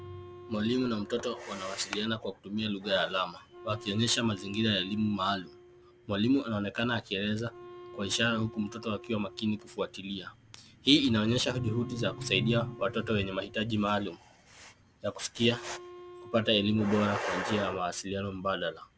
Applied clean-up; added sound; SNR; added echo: none; Wind instrument, woodwind instrument; 19 dB; none.